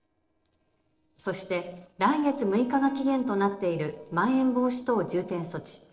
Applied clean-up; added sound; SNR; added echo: neural separator model SepFormer DNS4.